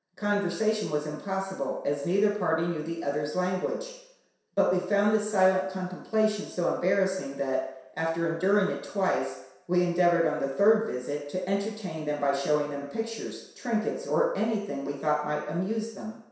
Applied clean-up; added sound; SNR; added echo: none; none; none; reverberation time 0.7 s.